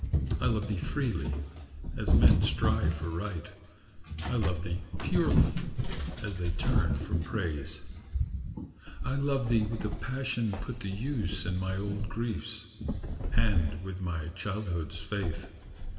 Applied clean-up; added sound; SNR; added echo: none; Cat; -2 dB; reverberation time 1.7 s.